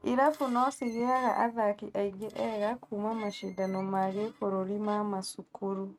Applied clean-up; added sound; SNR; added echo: neural mask model RNNoise.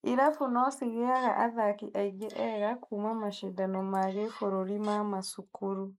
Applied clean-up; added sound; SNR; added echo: neural mask model Resemble Enhance denoiser.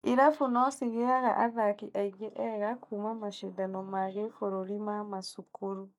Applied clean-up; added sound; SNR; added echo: neural mask model DeepFilterNet 3.